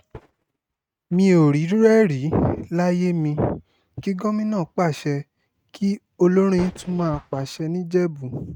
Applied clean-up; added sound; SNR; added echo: neural mask model RNNoise.